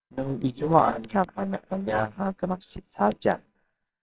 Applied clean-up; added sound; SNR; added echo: neural separator model SepFormer WHAMR!.